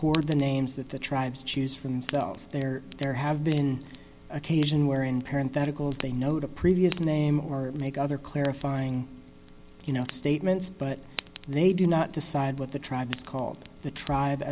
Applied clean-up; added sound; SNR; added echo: none; Fire; 18 dB; none.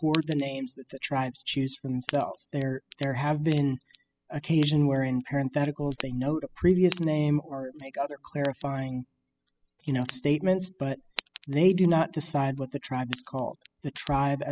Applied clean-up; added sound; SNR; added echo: classical method spectral subtraction.